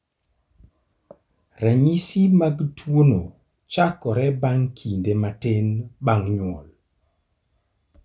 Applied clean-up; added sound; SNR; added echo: none; none; none; none.